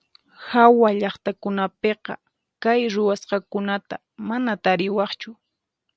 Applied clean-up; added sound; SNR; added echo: none; none; none; none.